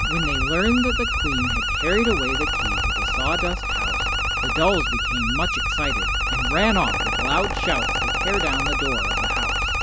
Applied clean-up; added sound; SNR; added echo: none; Mechanical fan + Alarm; -4 dB; none.